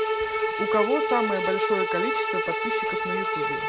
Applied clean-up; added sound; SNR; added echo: none; Bowed string instrument; -5 dB; none.